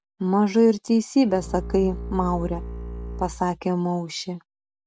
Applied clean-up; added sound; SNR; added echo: none; Bowed string instrument; 11 dB; none.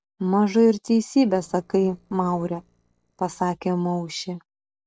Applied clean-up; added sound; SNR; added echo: neural separator model SepFormer DNS4.